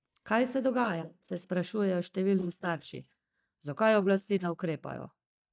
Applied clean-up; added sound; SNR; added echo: neural mask model DeepFilterNet 3.